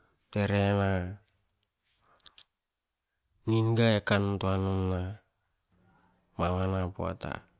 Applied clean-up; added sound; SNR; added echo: none; none; none; none.